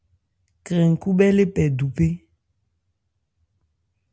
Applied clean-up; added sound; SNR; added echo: none; none; none; none.